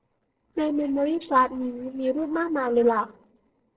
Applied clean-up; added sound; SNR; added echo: neural separator model SepFormer DNS4.